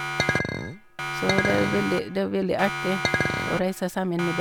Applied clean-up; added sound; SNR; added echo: none; Chink, clink + Siren; 1 dB; none.